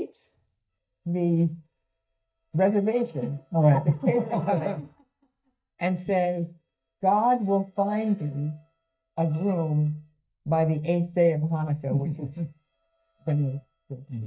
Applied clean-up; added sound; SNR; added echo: neural mask model DeepFilterNet 3.